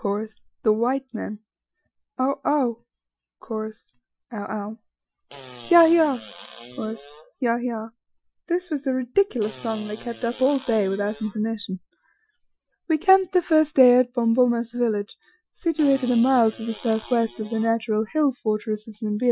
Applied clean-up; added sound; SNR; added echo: classical method Wiener filter.